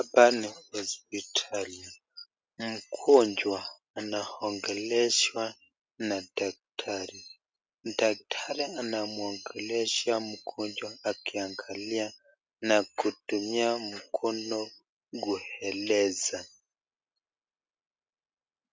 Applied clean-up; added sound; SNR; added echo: none; none; none; none.